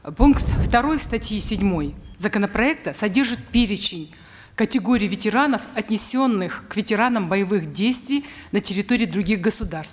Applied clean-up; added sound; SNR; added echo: none; none; none; none.